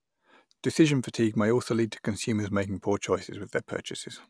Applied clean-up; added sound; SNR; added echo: none; none; none; none.